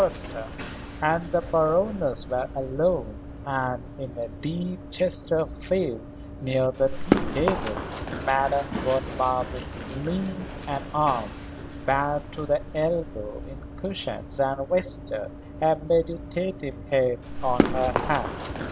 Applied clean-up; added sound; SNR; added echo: none; Run; 6 dB; none.